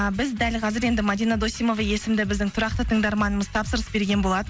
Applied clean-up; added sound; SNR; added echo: none; none; none; none.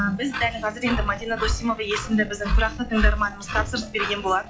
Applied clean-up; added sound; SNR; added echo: classical method log-MMSE.